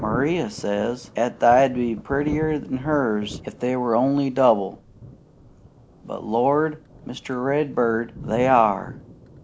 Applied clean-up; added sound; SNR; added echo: none; Thunder; 16 dB; none.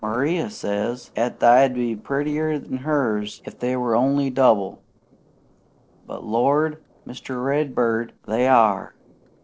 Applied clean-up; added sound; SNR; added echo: neural separator model SepFormer DNS4.